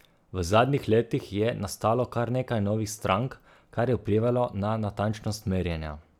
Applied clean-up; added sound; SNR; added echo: none; none; none; none.